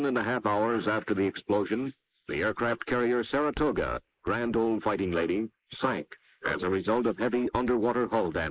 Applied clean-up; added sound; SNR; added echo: neural mask model Resemble Enhance denoiser.